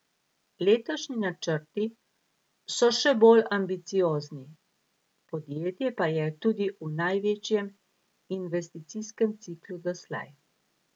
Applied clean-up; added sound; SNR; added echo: none; none; none; none.